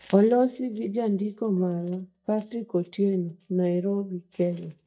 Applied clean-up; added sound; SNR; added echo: neural mask model DeepFilterNet 3.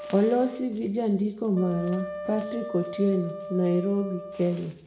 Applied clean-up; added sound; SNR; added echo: none; Wind instrument, woodwind instrument; 12 dB; reverberation time 0.8 s.